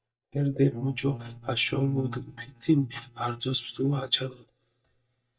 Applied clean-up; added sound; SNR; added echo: neural mask model DeepFilterNet 3.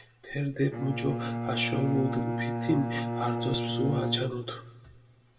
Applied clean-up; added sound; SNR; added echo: none; Bowed string instrument; 2 dB; reverberation time 0.9 s.